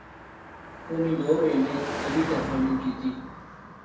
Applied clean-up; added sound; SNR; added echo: none; Car passing by; 7 dB; reverberation time 0.6 s.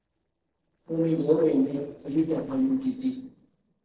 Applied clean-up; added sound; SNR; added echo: neural separator model SepFormer DNS4.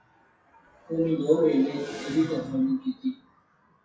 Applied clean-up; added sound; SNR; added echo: classical method WPE with log-MMSE.